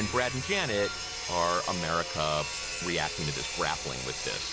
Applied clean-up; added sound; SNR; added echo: none; Sawing; 4 dB; none.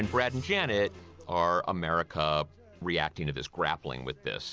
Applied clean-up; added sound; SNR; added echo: none; none; none; none.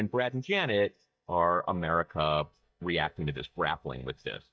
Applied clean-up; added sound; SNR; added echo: neural mask model DeepFilterNet 3.